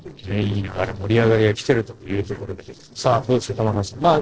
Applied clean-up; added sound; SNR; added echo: neural separator model SepFormer DNS4.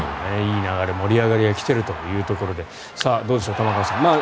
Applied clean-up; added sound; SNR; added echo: none; none; none; none.